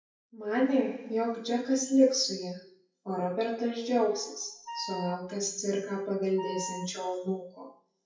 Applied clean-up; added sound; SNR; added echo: classical method WPE with log-MMSE.